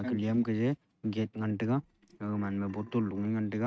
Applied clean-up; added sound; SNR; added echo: neural mask model RNNoise.